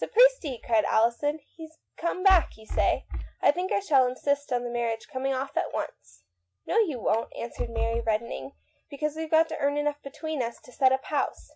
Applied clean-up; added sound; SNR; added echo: none; none; none; none.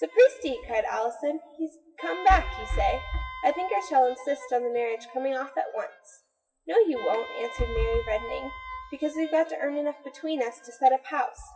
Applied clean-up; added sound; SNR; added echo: classical method WPE with log-MMSE.